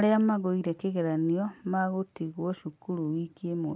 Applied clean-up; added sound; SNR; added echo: none; none; none; none.